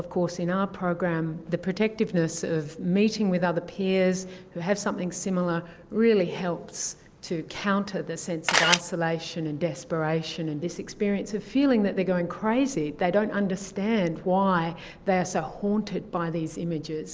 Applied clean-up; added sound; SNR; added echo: none; Camera; -5 dB; none.